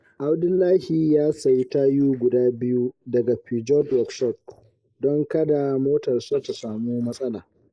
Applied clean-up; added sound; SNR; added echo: neural mask model Resemble Enhance denoiser.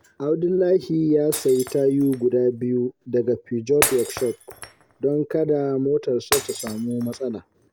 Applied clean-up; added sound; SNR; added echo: none; Shatter; 12 dB; none.